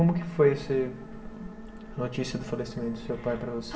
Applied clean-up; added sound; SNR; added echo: none; Organ; 17 dB; reverberation time 2.0 s.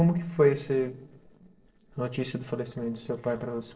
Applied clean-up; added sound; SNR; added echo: neural separator model SepFormer DNS4.